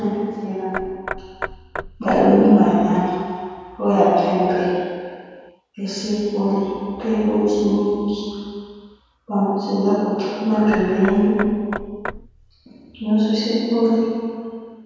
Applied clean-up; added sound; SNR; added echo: none; Knock / Wood; 12 dB; reverberation time 2.1 s.